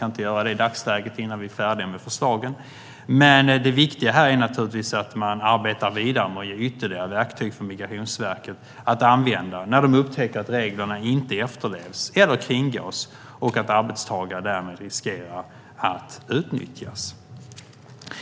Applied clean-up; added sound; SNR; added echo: none; none; none; none.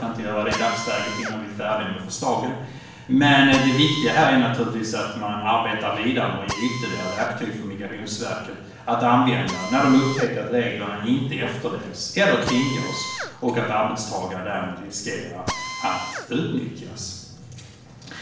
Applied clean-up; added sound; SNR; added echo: none; Drill; 13 dB; reverberation time 0.6 s.